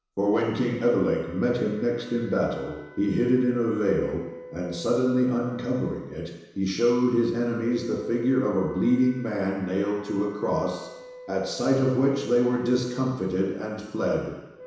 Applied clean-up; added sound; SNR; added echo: none; Wind instrument, woodwind instrument; 19 dB; reverberation time 1.0 s.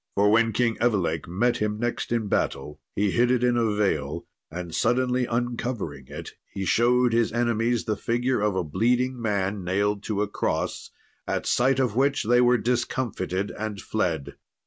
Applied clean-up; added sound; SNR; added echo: none; none; none; none.